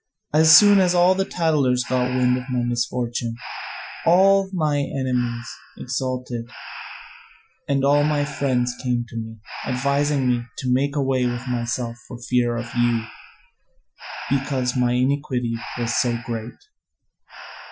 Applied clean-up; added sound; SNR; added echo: classical method Wiener filter.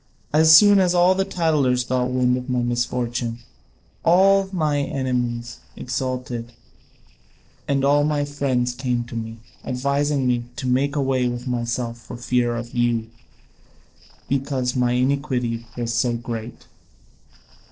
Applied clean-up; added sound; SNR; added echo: neural separator model SepFormer DNS4.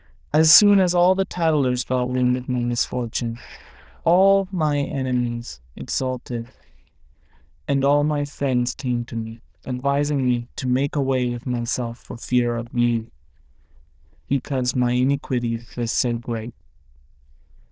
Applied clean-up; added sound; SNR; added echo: neural diffusion model UNIVERSE++.